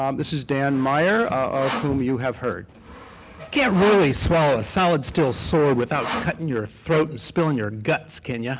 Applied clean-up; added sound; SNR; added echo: none; Sawing; 13 dB; none.